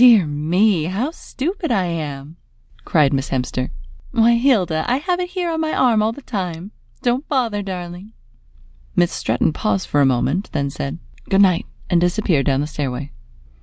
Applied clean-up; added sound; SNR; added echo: none; none; none; none.